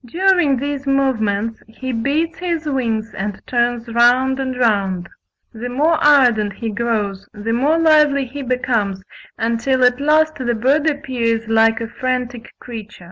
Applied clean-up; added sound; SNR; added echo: none; none; none; none.